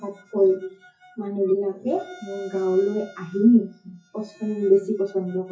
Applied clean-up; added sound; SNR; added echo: classical method WPE with log-MMSE.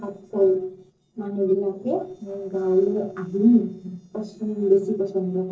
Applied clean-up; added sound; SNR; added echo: neural separator model SepFormer DNS4.